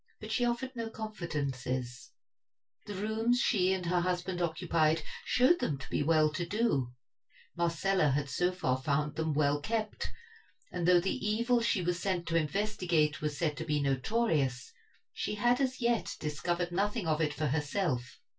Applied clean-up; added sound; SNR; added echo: none; none; none; reverberation time 0.2 s.